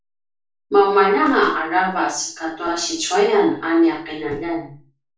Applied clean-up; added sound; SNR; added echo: none; none; none; reverberation time 0.3 s.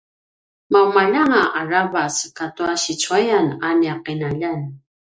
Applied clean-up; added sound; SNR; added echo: none; none; none; none.